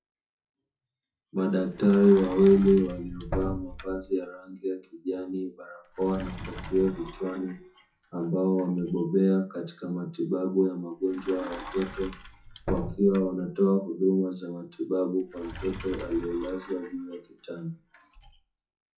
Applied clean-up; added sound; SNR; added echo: classical method WPE with log-MMSE.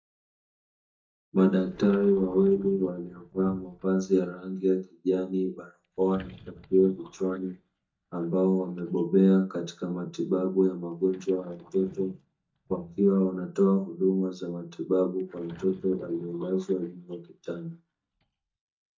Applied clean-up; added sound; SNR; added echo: neural mask model DeepFilterNet 3.